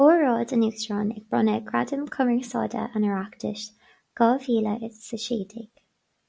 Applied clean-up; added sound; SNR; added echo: none; none; none; none.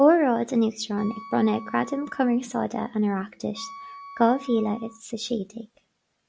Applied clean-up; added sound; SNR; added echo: none; Wind instrument, woodwind instrument; 19 dB; none.